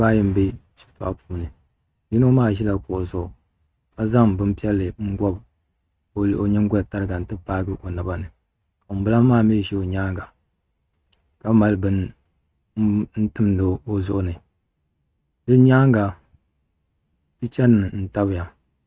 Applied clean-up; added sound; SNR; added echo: neural mask model RNNoise.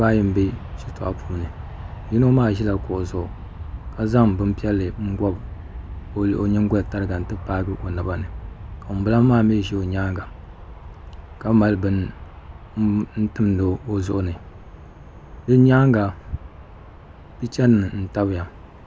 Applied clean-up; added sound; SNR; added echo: none; Aircraft; 13 dB; none.